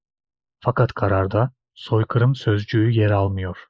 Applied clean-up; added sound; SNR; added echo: neural mask model Resemble Enhance denoiser.